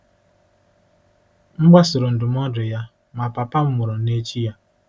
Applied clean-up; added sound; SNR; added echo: none; none; none; none.